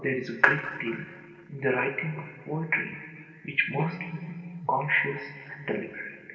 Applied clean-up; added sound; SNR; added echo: none; Telephone; 11 dB; reverberation time 2.1 s.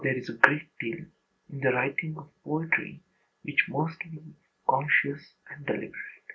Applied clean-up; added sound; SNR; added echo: none; none; none; none.